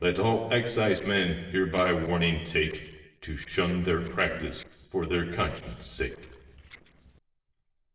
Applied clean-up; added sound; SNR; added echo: neural separator model SepFormer DNS4.